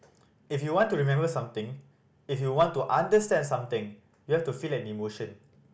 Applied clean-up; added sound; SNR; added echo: none; none; none; none.